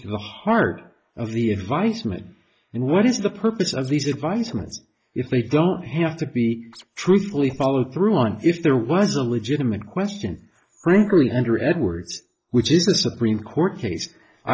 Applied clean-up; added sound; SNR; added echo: neural mask model Resemble Enhance denoiser.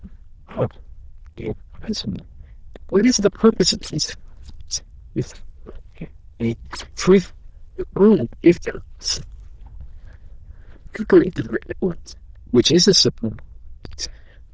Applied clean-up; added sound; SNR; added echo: neural diffusion model UNIVERSE++.